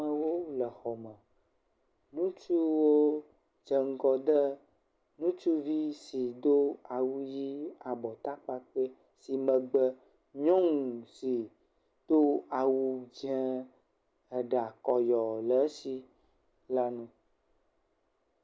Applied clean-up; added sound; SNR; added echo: none; none; none; none.